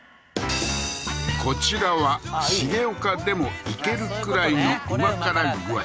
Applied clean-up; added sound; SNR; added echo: none; none; none; none.